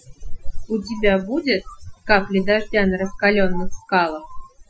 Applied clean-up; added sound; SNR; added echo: classical method Wiener filter.